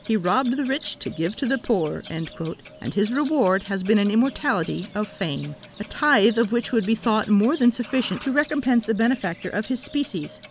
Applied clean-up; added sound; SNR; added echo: none; Clock + Livestock, farm animals, working animals; 19 dB; none.